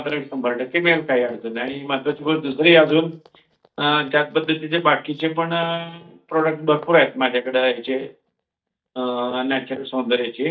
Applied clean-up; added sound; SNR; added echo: neural mask model DeepFilterNet 3.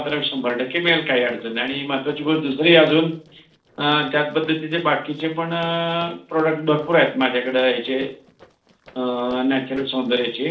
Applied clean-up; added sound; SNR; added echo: neural separator model SepFormer DNS4.